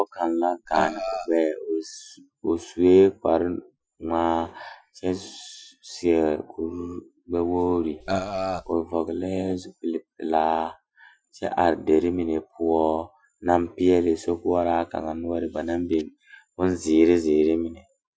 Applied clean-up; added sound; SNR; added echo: classical method Wiener filter.